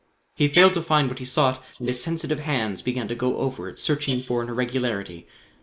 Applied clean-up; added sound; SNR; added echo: neural mask model Resemble Enhance denoiser.